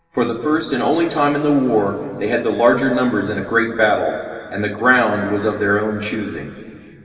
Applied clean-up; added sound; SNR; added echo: none; none; none; reverberation time 2.5 s.